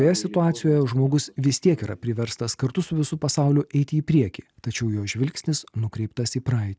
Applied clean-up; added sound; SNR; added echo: none; none; none; none.